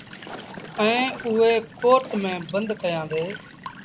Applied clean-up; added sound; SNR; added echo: none; Walk, footsteps / Stream / Trickle, dribble / Chirp, tweet; 15 dB; none.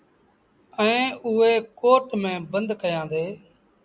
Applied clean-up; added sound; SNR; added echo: none; none; none; none.